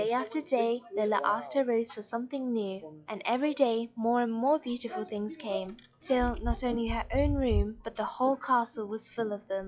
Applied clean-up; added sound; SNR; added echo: classical method log-MMSE.